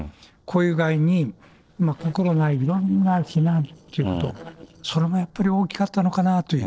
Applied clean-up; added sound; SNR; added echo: neural separator model SepFormer DNS4.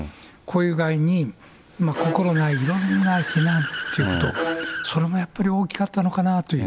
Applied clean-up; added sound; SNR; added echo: none; Accelerating, revving, vroom / Car + Bowed string instrument; 9 dB; none.